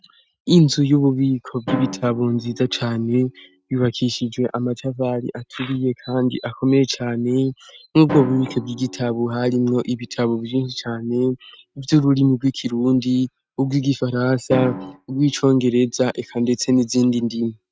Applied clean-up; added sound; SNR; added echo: neural mask model RNNoise.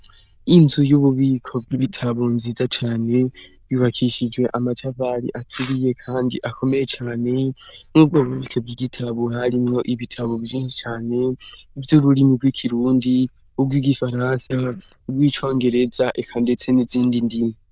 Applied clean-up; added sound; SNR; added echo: neural diffusion model UNIVERSE++.